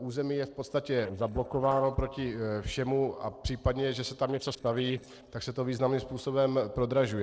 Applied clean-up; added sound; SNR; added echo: neural separator model SepFormer DNS4.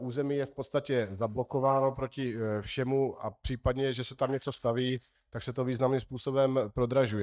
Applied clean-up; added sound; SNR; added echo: neural mask model DeepFilterNet 3.